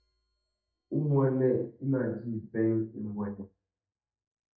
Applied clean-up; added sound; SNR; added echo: neural mask model DeepFilterNet 3.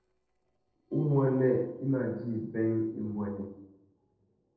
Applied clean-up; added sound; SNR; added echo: neural separator model SepFormer DNS4.